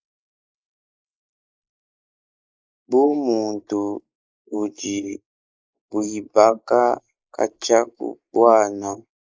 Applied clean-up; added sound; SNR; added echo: neural mask model Resemble Enhance denoiser.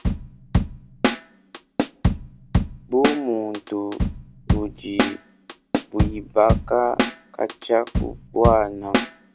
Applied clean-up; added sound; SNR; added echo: none; Drum / Drum kit; 0 dB; none.